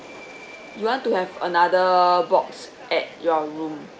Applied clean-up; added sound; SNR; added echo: none; Subway, metro, underground; 19 dB; none.